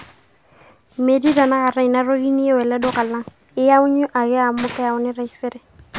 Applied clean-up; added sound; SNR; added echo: none; Gunshot, gunfire; 19 dB; none.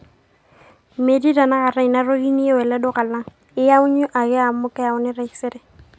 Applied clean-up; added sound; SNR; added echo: none; none; none; none.